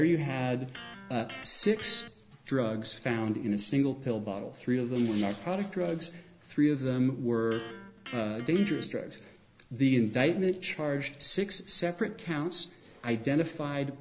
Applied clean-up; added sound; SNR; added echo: none; Electric guitar; 18 dB; none.